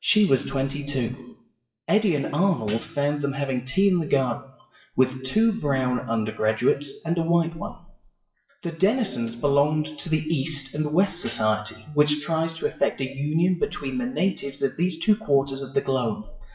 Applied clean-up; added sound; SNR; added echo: classical method WPE with log-MMSE.